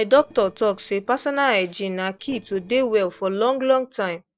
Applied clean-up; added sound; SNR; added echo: neural separator model SepFormer DNS4.